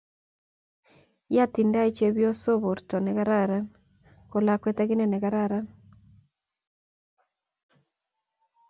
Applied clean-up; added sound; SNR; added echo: none; none; none; none.